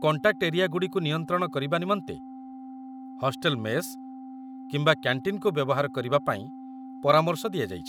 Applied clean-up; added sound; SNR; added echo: none; Organ; 14 dB; none.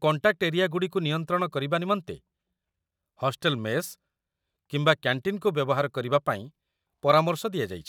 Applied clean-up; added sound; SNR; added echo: none; none; none; none.